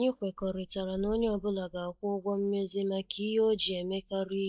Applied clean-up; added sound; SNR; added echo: neural mask model DeepFilterNet 3.